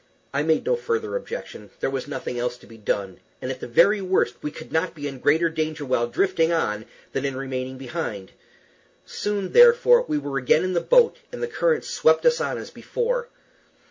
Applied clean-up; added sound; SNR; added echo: none; none; none; none.